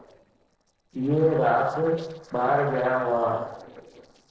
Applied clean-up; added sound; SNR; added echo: neural separator model SepFormer DNS4.